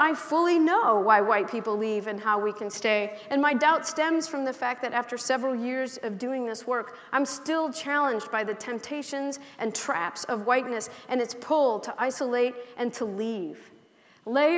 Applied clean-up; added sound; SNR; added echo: none; none; none; none.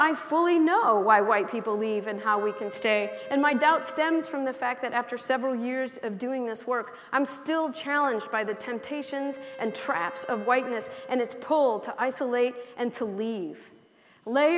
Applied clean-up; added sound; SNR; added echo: none; Wind instrument, woodwind instrument; 19 dB; none.